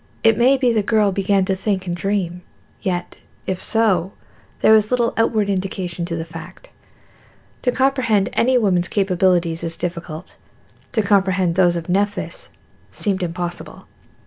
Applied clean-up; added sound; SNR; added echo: none; none; none; none.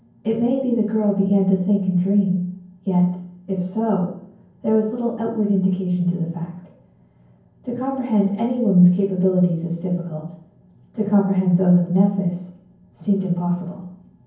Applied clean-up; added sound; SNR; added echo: none; none; none; reverberation time 0.9 s.